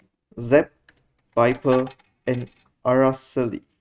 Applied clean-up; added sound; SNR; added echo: neural mask model RNNoise.